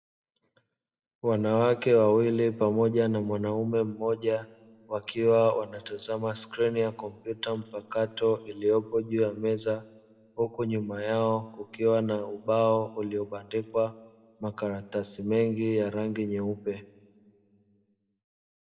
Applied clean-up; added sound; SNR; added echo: none; none; none; reverberation time 1.0 s.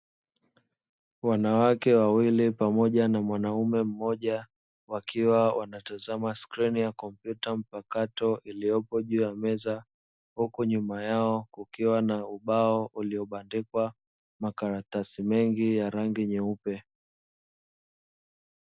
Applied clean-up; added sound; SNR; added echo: none; none; none; none.